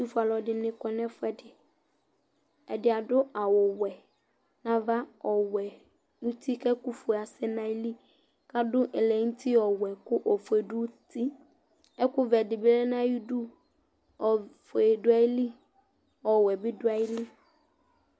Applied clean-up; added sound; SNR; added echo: none; none; none; none.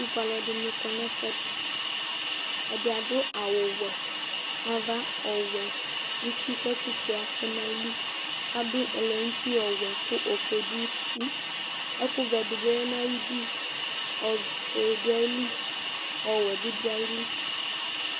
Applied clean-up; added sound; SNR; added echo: none; Hiss; -2 dB; none.